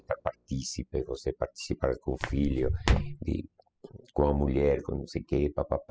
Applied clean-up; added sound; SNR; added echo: classical method spectral subtraction.